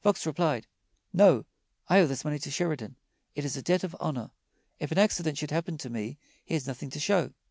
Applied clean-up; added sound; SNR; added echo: none; none; none; none.